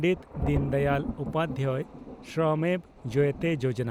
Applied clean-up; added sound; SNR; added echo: none; Thunder; 9 dB; none.